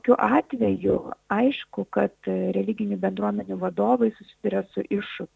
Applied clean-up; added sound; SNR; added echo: none; none; none; none.